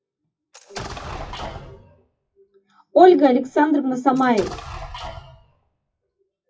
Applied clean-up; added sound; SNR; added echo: classical method WPE with log-MMSE.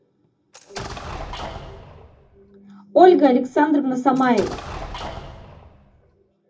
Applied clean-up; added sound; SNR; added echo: none; Explosion; 14 dB; reverberation time 0.4 s.